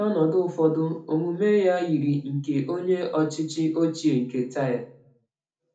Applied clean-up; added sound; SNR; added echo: none; none; none; reverberation time 0.4 s.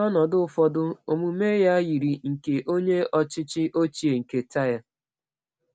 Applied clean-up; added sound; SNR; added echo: none; none; none; none.